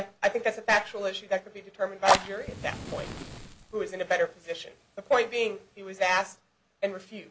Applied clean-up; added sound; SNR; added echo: none; Fire; 4 dB; none.